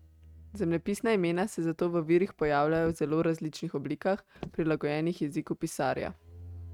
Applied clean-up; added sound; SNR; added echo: neural mask model RNNoise.